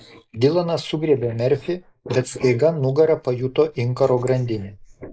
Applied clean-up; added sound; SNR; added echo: neural mask model Resemble Enhance denoiser.